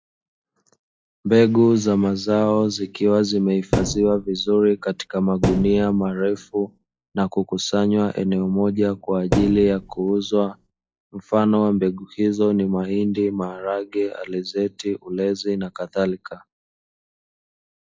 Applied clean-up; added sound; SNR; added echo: classical method log-MMSE.